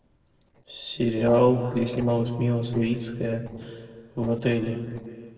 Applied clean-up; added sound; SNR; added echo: neural separator model SepFormer DNS4.